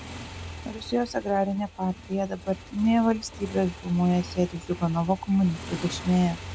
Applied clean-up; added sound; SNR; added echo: none; Motorcycle; 14 dB; none.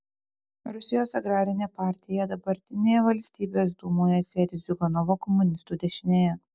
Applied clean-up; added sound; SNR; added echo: none; none; none; none.